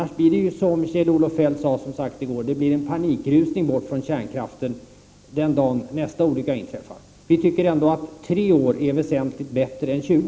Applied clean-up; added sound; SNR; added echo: none; none; none; none.